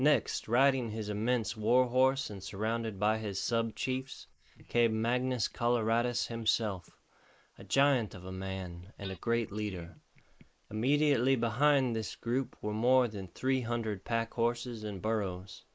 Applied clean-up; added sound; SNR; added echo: neural mask model Resemble Enhance denoiser.